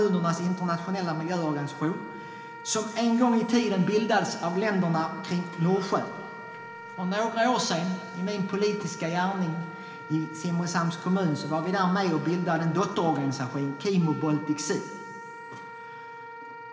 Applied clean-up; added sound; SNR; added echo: none; Wind instrument, woodwind instrument; 14 dB; reverberation time 2.0 s.